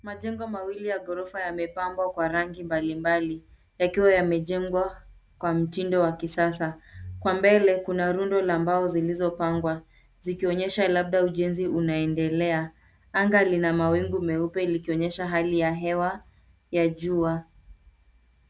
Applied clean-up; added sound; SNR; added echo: none; none; none; none.